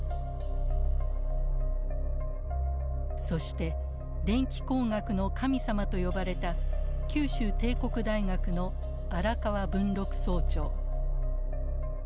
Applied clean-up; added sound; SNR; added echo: none; none; none; none.